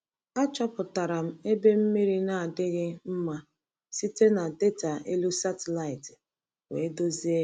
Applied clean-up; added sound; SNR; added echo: none; none; none; none.